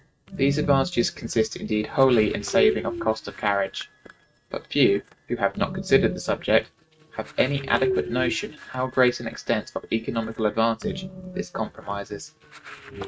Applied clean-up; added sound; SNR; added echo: neural mask model RNNoise.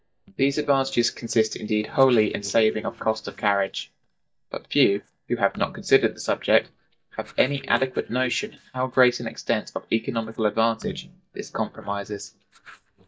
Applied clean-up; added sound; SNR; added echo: neural mask model DeepFilterNet 3.